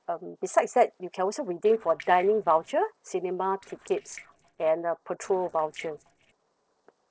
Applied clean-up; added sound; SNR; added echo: neural separator model SepFormer DNS4.